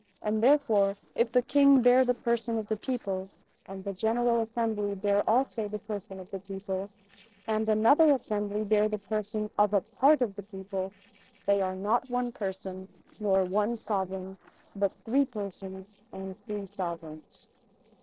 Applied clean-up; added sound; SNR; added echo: neural separator model SepFormer DNS4.